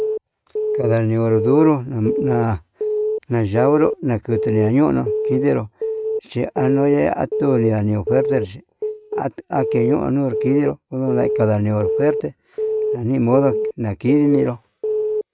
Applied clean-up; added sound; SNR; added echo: neural mask model RNNoise.